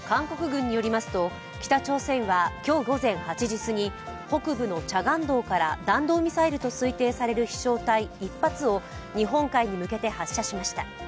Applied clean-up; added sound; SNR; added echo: none; Trumpet; 19 dB; none.